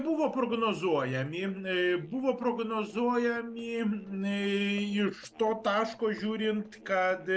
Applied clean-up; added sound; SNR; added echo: neural separator model SepFormer DNS4.